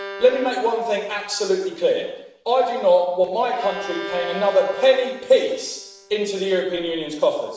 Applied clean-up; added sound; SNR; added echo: none; Bowed string instrument; 16 dB; reverberation time 0.9 s.